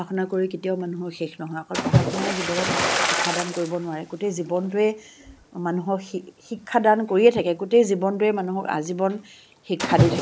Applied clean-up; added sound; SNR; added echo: none; Splash, splatter; 4 dB; none.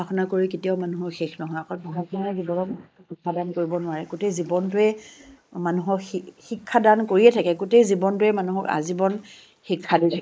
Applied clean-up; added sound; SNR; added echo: neural mask model Resemble Enhance denoiser.